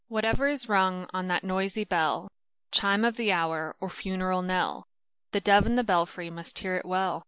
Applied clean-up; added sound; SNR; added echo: none; none; none; none.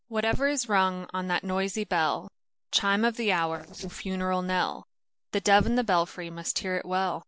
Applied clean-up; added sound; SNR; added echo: neural separator model SepFormer DNS4.